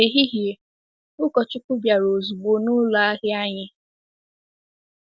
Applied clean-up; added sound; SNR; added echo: none; none; none; none.